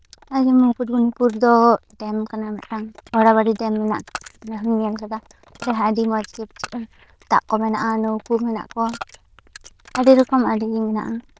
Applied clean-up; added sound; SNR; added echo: neural diffusion model UNIVERSE++.